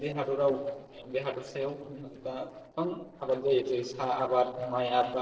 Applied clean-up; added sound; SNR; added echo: neural separator model SepFormer DNS4.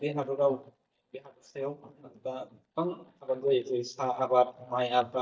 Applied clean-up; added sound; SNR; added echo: neural mask model DeepFilterNet 3.